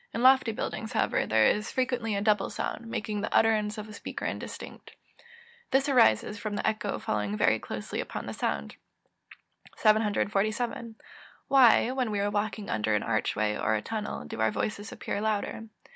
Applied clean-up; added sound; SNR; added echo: none; none; none; none.